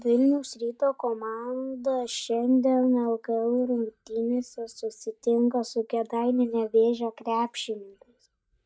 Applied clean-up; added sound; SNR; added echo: neural mask model DeepFilterNet 3.